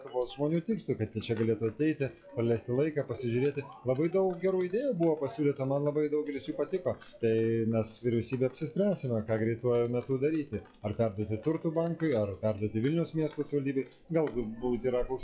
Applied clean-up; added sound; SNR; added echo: classical method WPE with log-MMSE.